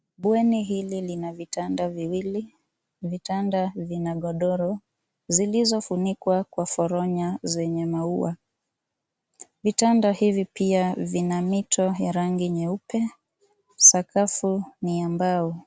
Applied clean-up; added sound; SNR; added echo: none; none; none; none.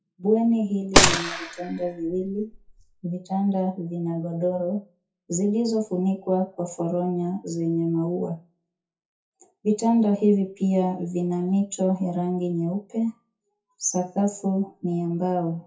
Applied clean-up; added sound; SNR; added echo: classical method WPE with log-MMSE.